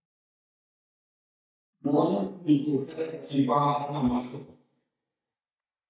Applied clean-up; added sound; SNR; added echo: neural mask model DeepFilterNet 3.